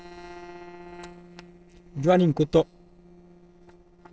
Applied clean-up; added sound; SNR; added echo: neural separator model SepFormer DNS4.